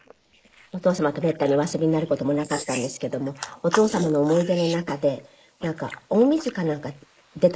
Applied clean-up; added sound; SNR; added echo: neural mask model Resemble Enhance denoiser.